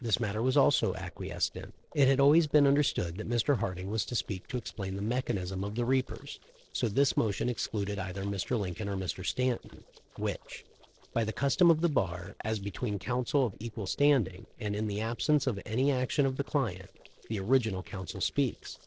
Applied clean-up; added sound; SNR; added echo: neural separator model SepFormer DNS4.